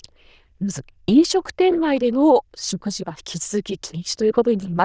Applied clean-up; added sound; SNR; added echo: neural diffusion model UNIVERSE++.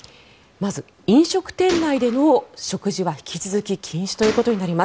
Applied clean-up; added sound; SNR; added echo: none; Gunshot, gunfire; 16 dB; none.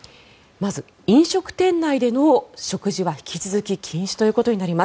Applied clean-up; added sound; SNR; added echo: none; none; none; none.